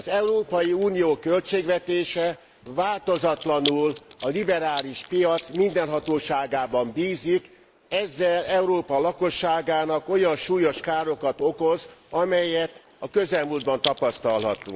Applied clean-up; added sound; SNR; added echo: neural mask model Resemble Enhance denoiser.